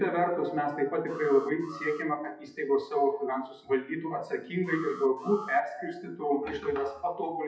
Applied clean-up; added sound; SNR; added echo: classical method WPE with log-MMSE.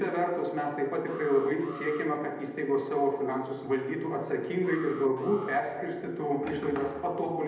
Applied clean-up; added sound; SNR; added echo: none; Alarm; 17 dB; reverberation time 0.8 s.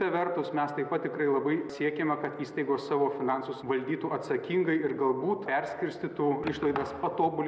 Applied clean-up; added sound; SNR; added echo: none; none; none; none.